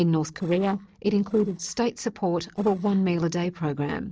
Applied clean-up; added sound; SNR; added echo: neural separator model SepFormer DNS4.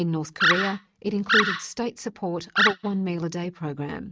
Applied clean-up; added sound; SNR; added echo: neural mask model RNNoise.